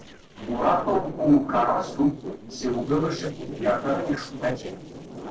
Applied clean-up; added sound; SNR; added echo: neural separator model SepFormer DNS4.